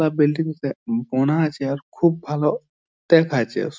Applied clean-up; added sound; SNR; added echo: none; none; none; none.